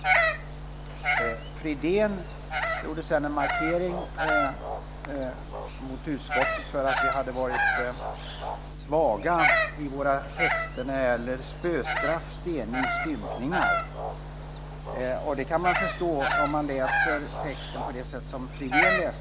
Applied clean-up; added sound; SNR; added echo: none; Bird vocalization, bird call, bird song; 0 dB; none.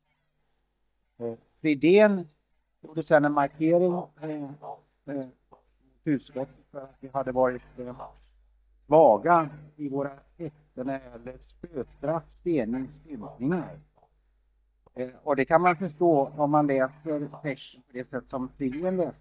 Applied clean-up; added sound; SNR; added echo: neural mask model DeepFilterNet 3.